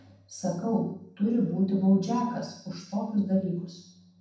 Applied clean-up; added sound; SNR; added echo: none; none; none; reverberation time 0.6 s.